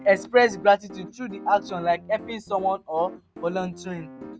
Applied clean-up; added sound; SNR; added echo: none; Piano; 17 dB; none.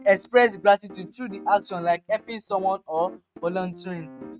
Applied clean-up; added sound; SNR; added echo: neural mask model RNNoise.